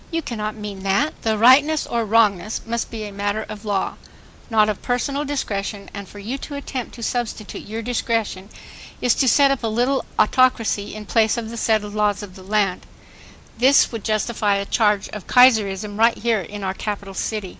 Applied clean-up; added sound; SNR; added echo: none; none; none; none.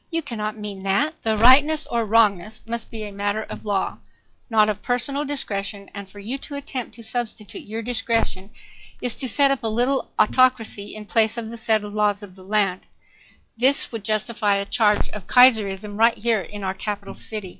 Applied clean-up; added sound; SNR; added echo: classical method log-MMSE.